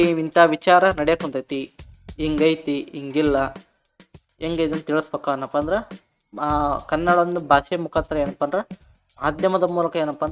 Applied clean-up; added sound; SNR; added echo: neural mask model RNNoise.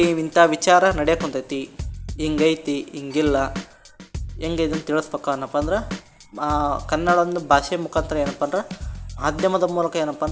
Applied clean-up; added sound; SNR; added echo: none; Drum / Drum kit; 12 dB; none.